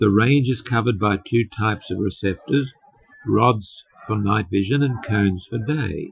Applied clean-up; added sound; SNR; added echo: classical method Wiener filter.